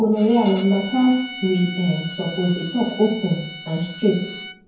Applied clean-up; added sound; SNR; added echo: none; Bowed string instrument; 14 dB; reverberation time 0.9 s.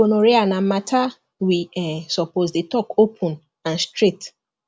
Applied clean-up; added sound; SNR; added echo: none; none; none; none.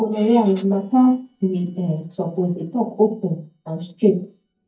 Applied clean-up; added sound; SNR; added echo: neural mask model DeepFilterNet 3.